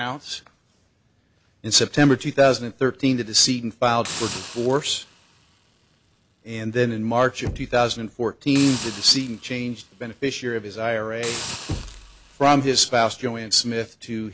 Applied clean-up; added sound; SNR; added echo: none; Knock + Hiss; 13 dB; none.